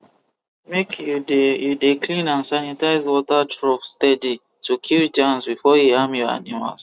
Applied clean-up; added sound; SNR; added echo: none; none; none; none.